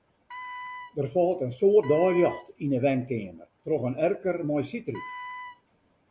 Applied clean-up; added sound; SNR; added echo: none; Wind instrument, woodwind instrument; 15 dB; none.